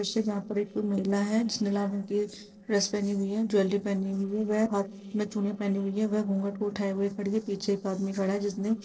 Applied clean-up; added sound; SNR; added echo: neural separator model SepFormer DNS4.